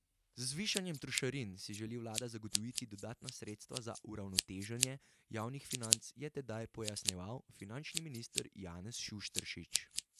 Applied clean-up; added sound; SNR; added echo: none; Scissors; -1 dB; none.